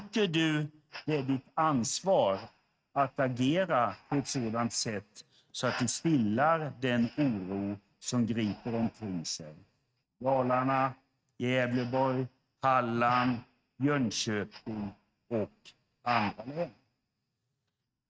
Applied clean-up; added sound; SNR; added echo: neural mask model RNNoise.